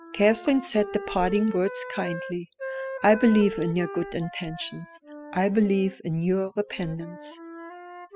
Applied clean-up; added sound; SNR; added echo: classical method spectral subtraction.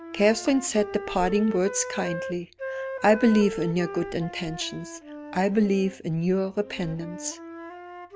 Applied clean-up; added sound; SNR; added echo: none; Wind instrument, woodwind instrument; 11 dB; none.